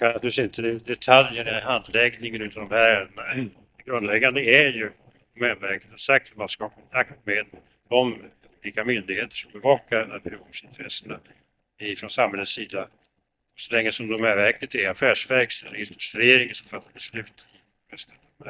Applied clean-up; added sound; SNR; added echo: neural mask model DeepFilterNet 3.